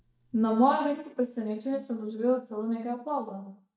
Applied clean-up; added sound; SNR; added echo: neural mask model DeepFilterNet 3.